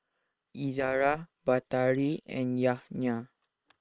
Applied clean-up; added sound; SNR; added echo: neural separator model SepFormer WHAM!.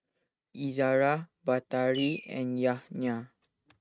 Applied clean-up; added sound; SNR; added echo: neural mask model RNNoise.